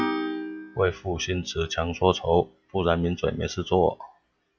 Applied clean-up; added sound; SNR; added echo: classical method log-MMSE.